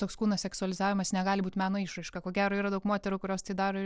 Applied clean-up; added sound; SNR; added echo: none; none; none; none.